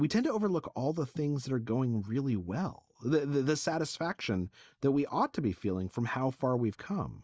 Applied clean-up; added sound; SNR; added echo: neural mask model Resemble Enhance denoiser.